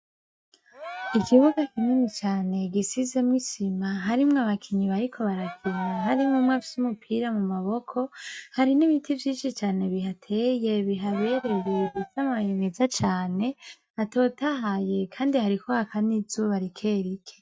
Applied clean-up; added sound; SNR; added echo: neural mask model RNNoise.